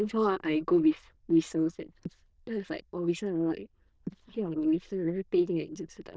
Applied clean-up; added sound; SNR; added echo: neural diffusion model UNIVERSE++.